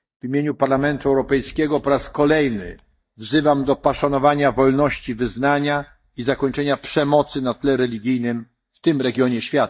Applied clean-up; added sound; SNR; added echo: neural mask model DeepFilterNet 3.